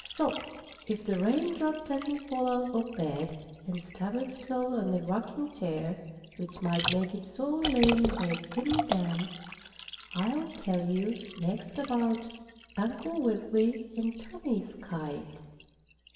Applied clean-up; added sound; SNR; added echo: none; Liquid; 10 dB; reverberation time 1.2 s.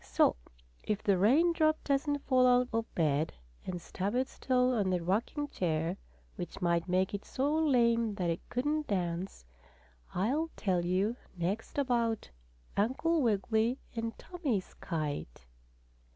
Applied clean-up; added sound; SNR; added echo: none; none; none; none.